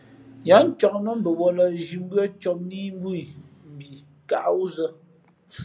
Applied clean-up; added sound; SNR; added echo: none; none; none; none.